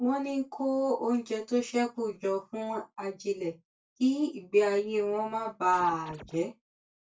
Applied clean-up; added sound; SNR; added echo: neural mask model DeepFilterNet 3.